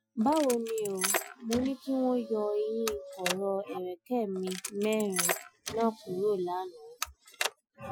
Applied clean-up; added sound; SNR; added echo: classical method Wiener filter.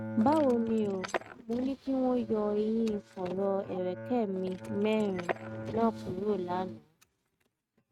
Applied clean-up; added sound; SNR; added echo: neural mask model RNNoise.